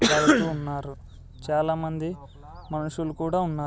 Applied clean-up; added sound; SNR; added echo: none; Cough; -4 dB; none.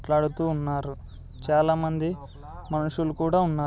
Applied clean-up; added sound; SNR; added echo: none; none; none; none.